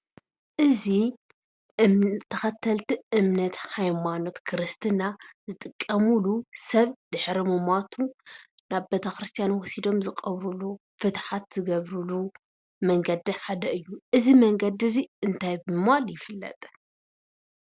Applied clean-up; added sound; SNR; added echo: none; none; none; none.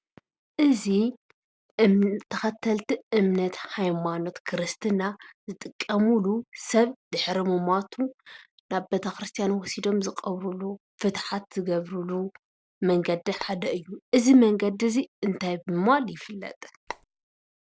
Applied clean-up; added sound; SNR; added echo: none; Telephone; 14 dB; none.